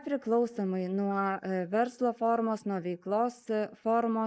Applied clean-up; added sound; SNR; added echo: neural mask model Resemble Enhance denoiser.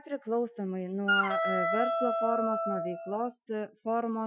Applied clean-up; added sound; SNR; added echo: classical method Wiener filter.